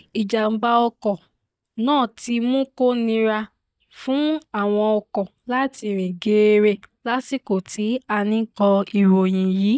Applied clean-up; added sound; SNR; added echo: neural mask model DeepFilterNet 3.